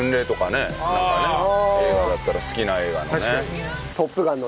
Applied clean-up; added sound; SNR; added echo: none; none; none; none.